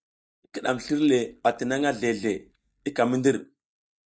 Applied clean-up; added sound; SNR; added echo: neural mask model DeepFilterNet 3.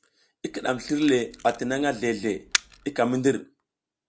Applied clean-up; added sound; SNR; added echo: none; Camera; 9 dB; none.